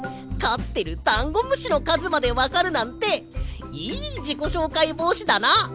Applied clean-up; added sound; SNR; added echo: none; none; none; none.